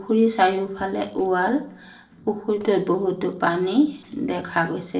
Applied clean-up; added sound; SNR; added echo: neural separator model SepFormer DNS4.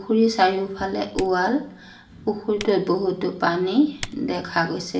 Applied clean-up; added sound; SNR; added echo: none; Typing; 20 dB; reverberation time 0.5 s.